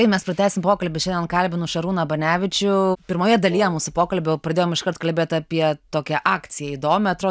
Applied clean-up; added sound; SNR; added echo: none; Wind instrument, woodwind instrument; 16 dB; none.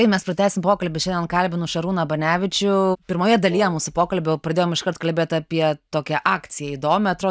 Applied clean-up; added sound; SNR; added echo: neural mask model DeepFilterNet 3.